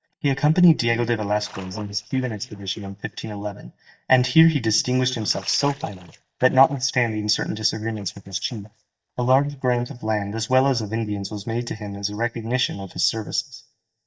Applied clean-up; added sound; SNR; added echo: neural mask model DeepFilterNet 3.